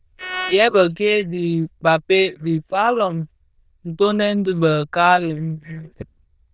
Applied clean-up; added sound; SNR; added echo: neural diffusion model UNIVERSE++.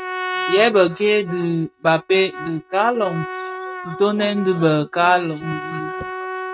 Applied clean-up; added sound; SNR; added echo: neural mask model RNNoise.